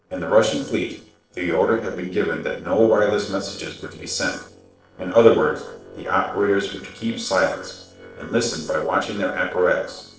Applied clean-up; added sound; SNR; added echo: neural separator model SepFormer DNS4.